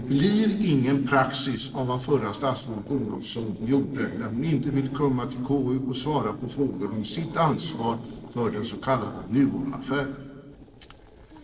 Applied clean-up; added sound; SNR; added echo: neural separator model SepFormer DNS4.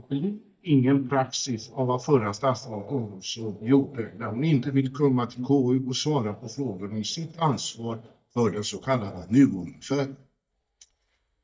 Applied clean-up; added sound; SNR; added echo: neural mask model DeepFilterNet 3.